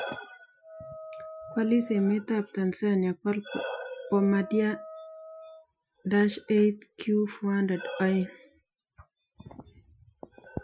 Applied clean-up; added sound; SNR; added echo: classical method Wiener filter.